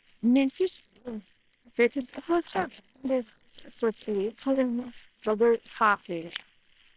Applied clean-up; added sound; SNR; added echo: neural separator model SepFormer WHAM!.